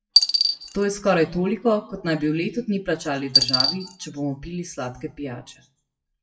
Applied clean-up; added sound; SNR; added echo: classical method WPE with log-MMSE.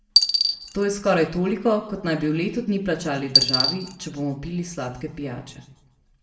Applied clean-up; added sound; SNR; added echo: none; Coin (dropping); 0 dB; reverberation time 0.7 s.